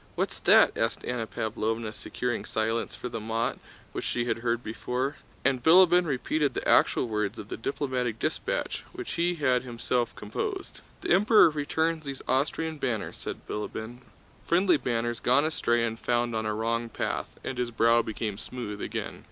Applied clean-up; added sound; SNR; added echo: none; none; none; none.